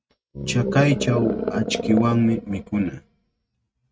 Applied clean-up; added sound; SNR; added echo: neural mask model RNNoise.